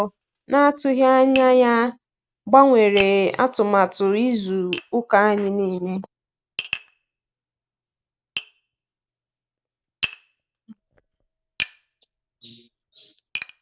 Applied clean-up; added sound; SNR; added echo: none; Tap; 16 dB; none.